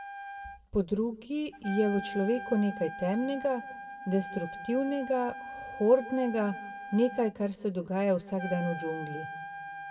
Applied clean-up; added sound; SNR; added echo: none; Trumpet; 11 dB; reverberation time 1.0 s.